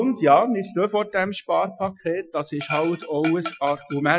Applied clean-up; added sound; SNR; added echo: classical method Wiener filter.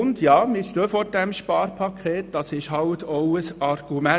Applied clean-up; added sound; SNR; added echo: none; none; none; none.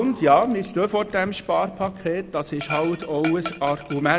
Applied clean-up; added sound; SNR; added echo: none; Dog; 14 dB; none.